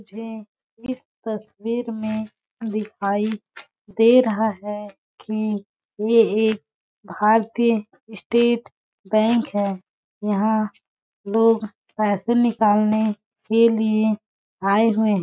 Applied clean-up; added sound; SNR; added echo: none; none; none; none.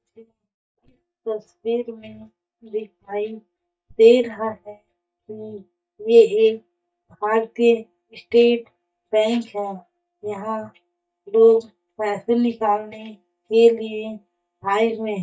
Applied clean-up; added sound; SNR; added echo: neural mask model DeepFilterNet 3.